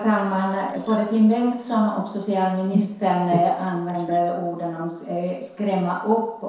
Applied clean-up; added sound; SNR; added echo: neural separator model SepFormer DNS4.